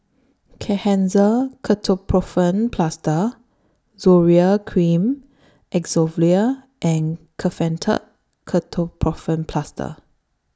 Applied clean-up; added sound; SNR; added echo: none; none; none; none.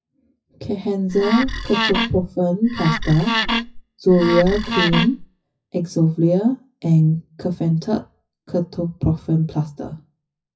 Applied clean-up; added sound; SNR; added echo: classical method WPE with log-MMSE.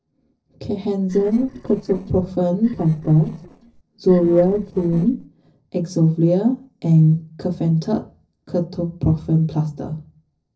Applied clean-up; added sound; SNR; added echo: neural separator model SepFormer DNS4.